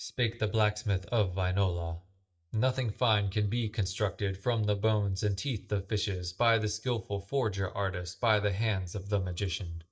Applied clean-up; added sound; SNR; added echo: neural mask model DeepFilterNet 3.